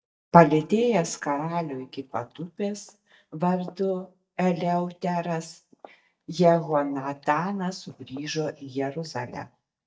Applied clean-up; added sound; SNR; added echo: neural mask model DeepFilterNet 3.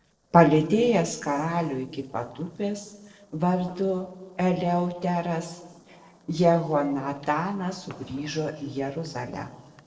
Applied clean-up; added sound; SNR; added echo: neural separator model SepFormer DNS4.